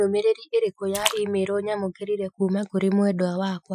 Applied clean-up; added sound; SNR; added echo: classical method Wiener filter.